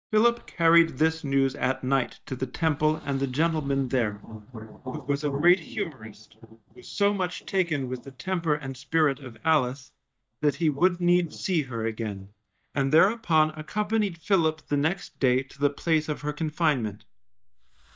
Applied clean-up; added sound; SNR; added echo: neural mask model DeepFilterNet 3.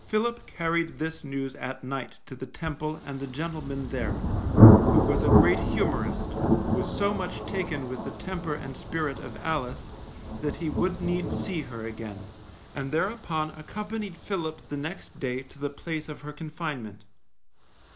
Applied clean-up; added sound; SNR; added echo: none; Thunder; -4 dB; none.